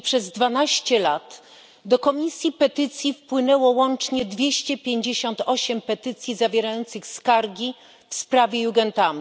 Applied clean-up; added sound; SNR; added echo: none; none; none; none.